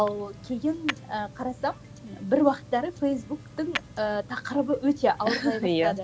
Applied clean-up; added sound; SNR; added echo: none; Tick-tock + Tap / Hammer; 15 dB; none.